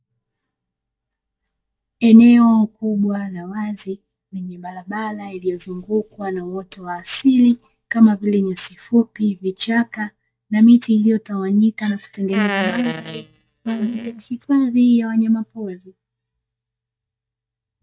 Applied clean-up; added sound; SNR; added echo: neural mask model DeepFilterNet 3.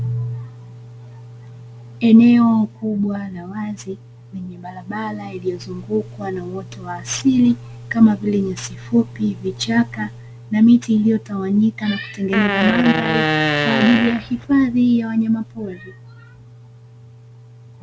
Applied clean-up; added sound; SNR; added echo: none; Fart; 1 dB; none.